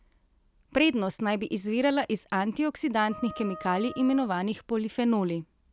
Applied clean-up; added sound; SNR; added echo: none; Wind instrument, woodwind instrument; 17 dB; none.